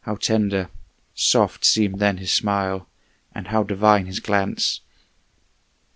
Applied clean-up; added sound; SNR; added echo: none; none; none; none.